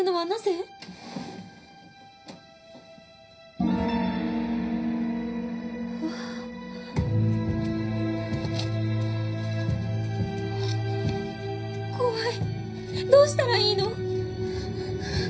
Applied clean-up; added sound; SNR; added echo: none; none; none; reverberation time 0.5 s.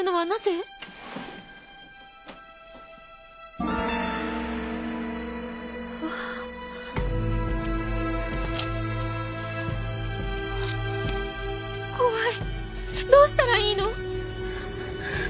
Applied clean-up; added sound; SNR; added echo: none; none; none; none.